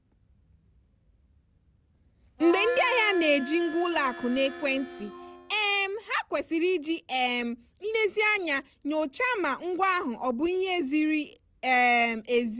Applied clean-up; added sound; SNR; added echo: none; Harmonica; 11 dB; none.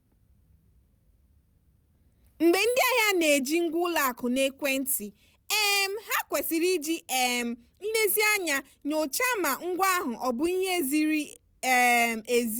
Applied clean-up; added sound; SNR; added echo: none; none; none; none.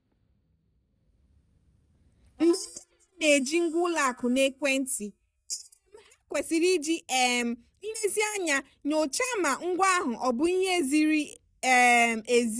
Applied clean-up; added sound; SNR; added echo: neural mask model DeepFilterNet 3.